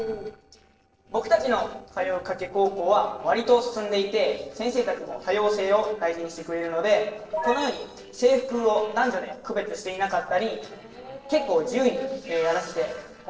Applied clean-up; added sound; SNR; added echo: neural separator model SepFormer DNS4.